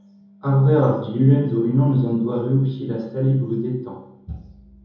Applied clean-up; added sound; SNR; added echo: none; none; none; reverberation time 0.9 s.